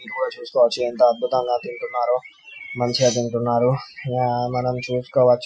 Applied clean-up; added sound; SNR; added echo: classical method Wiener filter.